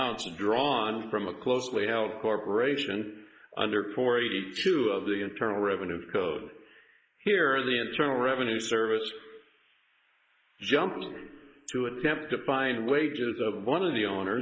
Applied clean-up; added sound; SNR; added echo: neural mask model Resemble Enhance denoiser.